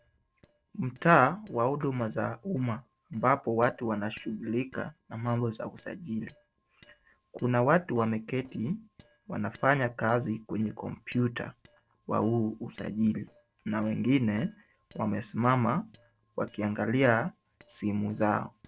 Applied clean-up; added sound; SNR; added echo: neural separator model SepFormer DNS4.